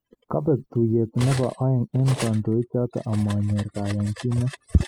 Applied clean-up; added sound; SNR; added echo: classical method spectral subtraction.